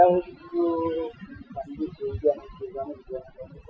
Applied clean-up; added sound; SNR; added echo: classical method Wiener filter.